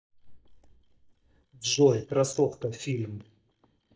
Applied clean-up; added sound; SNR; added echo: neural mask model DeepFilterNet 3.